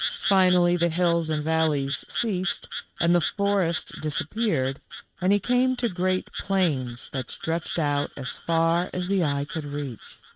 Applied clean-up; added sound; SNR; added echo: neural mask model RNNoise.